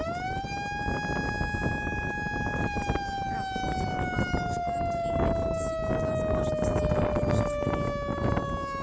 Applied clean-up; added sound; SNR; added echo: none; Siren; 1 dB; none.